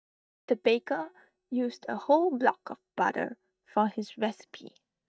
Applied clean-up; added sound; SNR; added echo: neural mask model DeepFilterNet 3.